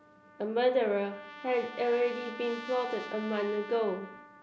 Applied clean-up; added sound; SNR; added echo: none; Trumpet; 14 dB; none.